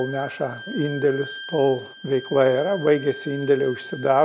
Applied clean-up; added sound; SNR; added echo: none; Wind instrument, woodwind instrument; 15 dB; none.